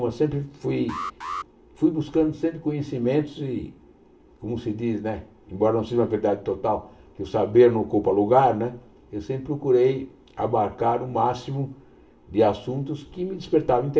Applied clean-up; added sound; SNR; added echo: none; Alarm; 12 dB; reverberation time 0.4 s.